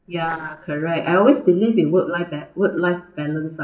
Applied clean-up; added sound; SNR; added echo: neural separator model SepFormer DNS4.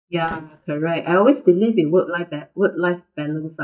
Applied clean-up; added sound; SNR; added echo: neural mask model DeepFilterNet 3.